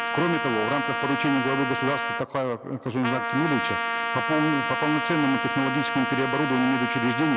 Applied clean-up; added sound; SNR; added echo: none; Trumpet; 2 dB; none.